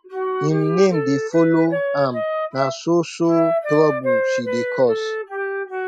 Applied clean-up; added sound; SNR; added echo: classical method Wiener filter.